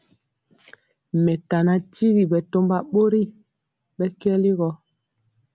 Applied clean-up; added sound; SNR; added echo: none; none; none; none.